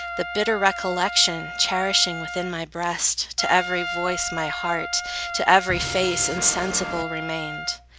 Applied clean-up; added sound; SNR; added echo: none; Drum kit + Trumpet; 8 dB; none.